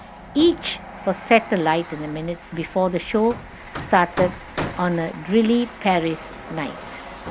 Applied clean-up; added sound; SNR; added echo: none; Train + Hammer; 12 dB; none.